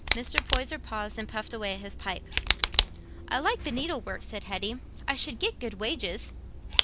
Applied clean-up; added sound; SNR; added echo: none; Tick; -1 dB; none.